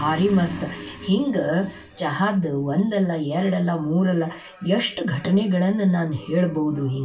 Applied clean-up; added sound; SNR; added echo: none; none; none; reverberation time 0.1 s.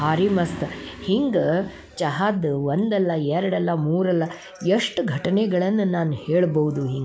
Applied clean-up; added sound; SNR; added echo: none; none; none; none.